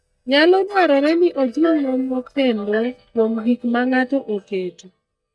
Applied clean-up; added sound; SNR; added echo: neural mask model DeepFilterNet 3.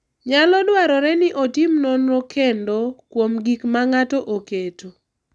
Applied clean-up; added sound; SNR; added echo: none; none; none; none.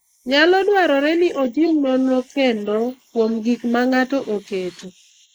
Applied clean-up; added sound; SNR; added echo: neural mask model Resemble Enhance denoiser.